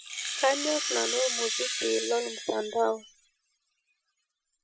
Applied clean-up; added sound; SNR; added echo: classical method Wiener filter.